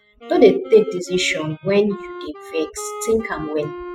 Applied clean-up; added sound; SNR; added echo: classical method spectral subtraction.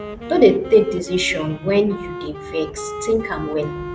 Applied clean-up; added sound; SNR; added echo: none; Wind instrument, woodwind instrument; 13 dB; none.